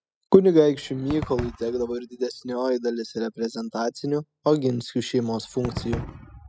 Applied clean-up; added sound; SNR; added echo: classical method spectral subtraction.